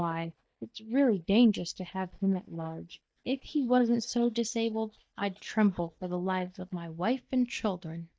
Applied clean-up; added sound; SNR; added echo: neural mask model DeepFilterNet 3.